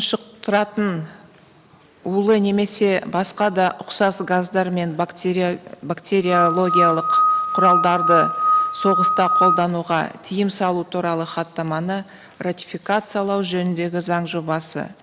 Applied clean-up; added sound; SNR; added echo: none; Screech / Glass; -3 dB; none.